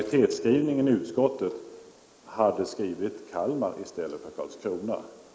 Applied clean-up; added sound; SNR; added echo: neural mask model Resemble Enhance denoiser.